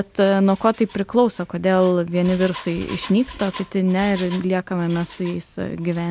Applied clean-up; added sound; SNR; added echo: none; Engine; 19 dB; none.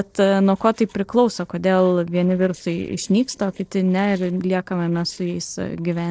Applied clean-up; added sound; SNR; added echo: neural separator model SepFormer DNS4.